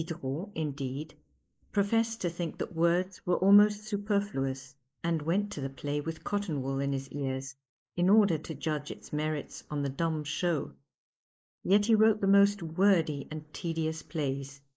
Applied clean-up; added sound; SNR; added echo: neural mask model Resemble Enhance denoiser.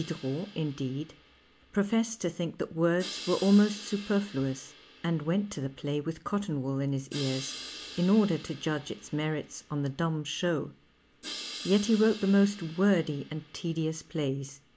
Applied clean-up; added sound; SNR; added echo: none; Crash cymbal; 17 dB; none.